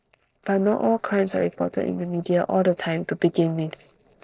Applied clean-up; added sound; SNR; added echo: neural separator model SepFormer DNS4.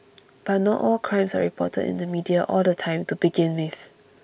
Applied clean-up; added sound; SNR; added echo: none; none; none; none.